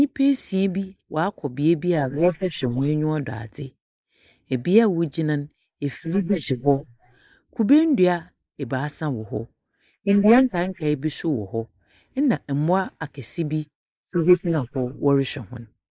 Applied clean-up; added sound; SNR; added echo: neural mask model Resemble Enhance denoiser.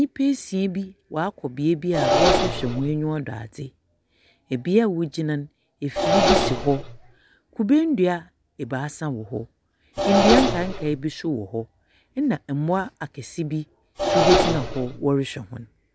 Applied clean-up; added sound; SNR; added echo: none; Engine; 2 dB; none.